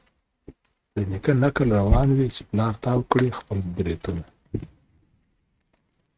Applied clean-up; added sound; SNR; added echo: neural mask model RNNoise.